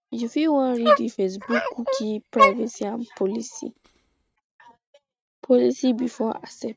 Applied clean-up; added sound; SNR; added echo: neural mask model RNNoise.